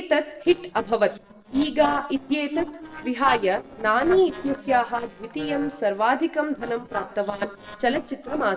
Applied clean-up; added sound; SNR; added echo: neural separator model SepFormer DNS4.